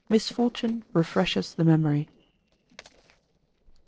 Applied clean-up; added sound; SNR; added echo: neural separator model SepFormer DNS4.